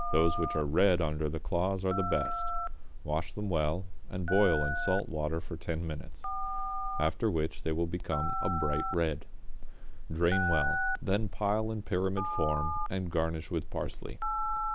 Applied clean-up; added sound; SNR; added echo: none; Telephone; 1 dB; none.